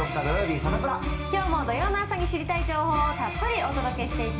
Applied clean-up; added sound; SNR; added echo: none; Piano; 18 dB; reverberation time 0.4 s.